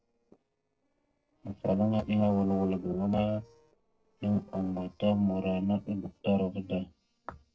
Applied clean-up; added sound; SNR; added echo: neural separator model SepFormer DNS4.